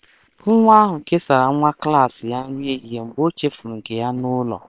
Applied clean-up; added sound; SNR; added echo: neural separator model SepFormer WHAM!.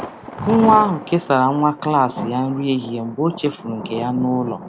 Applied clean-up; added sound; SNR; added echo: none; Thunder; 11 dB; none.